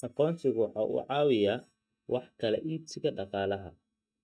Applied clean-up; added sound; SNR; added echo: neural mask model DeepFilterNet 3.